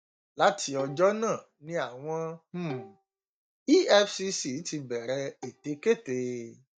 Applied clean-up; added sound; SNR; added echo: neural mask model DeepFilterNet 3.